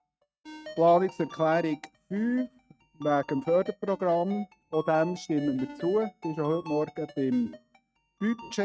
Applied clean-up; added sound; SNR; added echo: neural mask model RNNoise.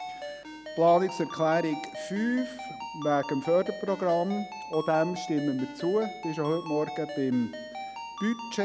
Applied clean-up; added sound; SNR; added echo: none; Ringtone; 11 dB; none.